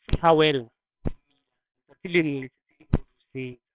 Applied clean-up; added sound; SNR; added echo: neural separator model SepFormer WHAMR!.